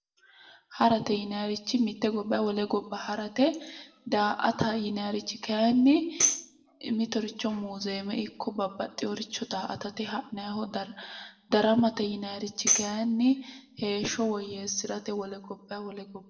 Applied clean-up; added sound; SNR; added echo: neural separator model SepFormer DNS4.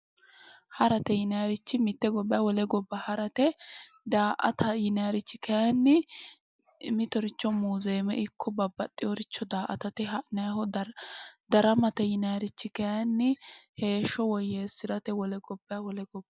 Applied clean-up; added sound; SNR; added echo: none; none; none; none.